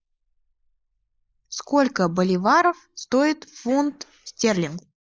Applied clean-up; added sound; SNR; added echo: neural mask model Resemble Enhance denoiser.